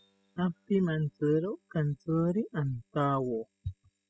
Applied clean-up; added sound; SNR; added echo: classical method spectral subtraction.